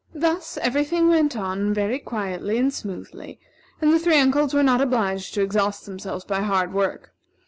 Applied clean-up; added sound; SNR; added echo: none; none; none; none.